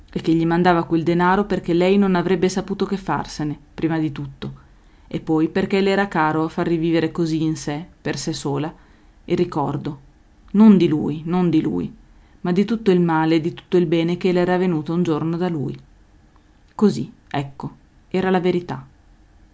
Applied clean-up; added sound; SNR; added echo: none; none; none; none.